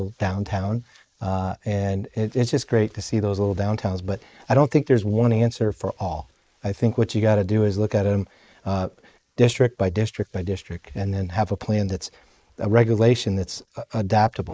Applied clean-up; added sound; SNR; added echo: neural mask model Resemble Enhance denoiser.